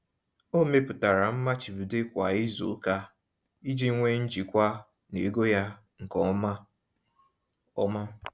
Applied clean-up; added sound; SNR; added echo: none; none; none; none.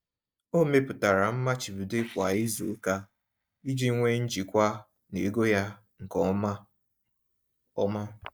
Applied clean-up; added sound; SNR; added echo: neural mask model DeepFilterNet 3.